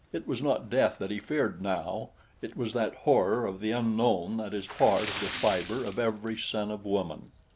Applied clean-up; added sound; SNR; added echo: none; Splash, splatter; 14 dB; none.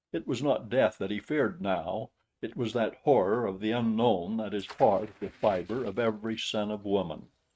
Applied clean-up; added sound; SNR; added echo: neural mask model RNNoise.